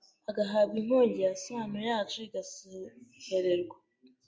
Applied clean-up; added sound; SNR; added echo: none; none; none; none.